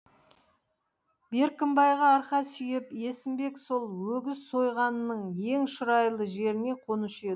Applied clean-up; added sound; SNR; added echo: none; none; none; none.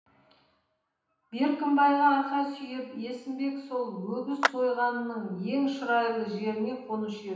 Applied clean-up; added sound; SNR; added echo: none; Clapping; 5 dB; reverberation time 0.9 s.